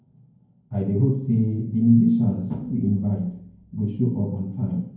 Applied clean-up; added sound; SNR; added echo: none; none; none; reverberation time 0.9 s.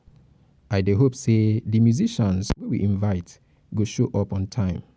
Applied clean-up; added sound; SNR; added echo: none; none; none; none.